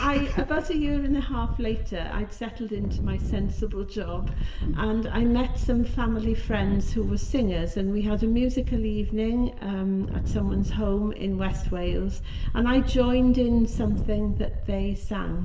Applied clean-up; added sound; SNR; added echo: none; Wind; 1 dB; reverberation time 1.9 s.